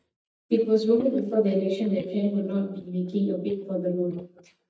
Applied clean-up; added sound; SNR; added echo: neural mask model DeepFilterNet 3.